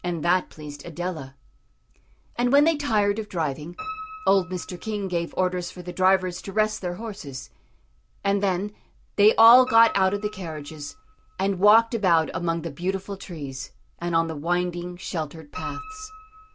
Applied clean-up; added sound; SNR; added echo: none; Piano; 19 dB; none.